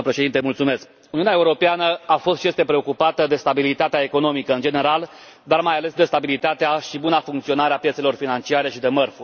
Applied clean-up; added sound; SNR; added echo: none; none; none; none.